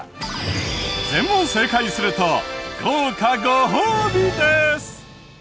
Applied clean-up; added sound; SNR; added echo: none; none; none; none.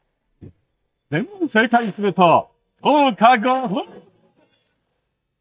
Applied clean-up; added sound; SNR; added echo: neural mask model DeepFilterNet 3.